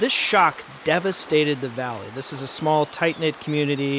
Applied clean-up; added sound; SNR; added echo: none; Waves, surf + Coin (dropping); 17 dB; none.